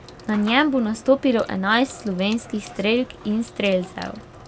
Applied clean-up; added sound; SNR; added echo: none; Sink (filling or washing) / Water tap, faucet / Water; 19 dB; none.